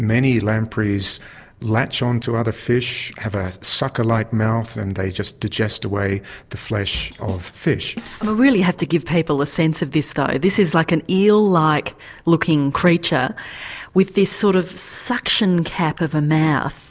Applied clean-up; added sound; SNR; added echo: neural separator model SepFormer DNS4.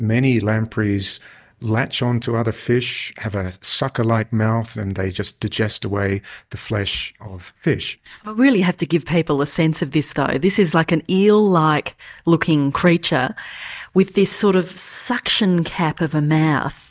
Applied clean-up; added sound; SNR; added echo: neural mask model DeepFilterNet 3.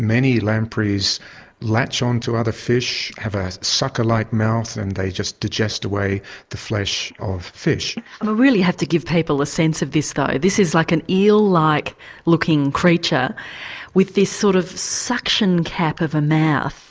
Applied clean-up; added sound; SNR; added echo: neural mask model Resemble Enhance denoiser.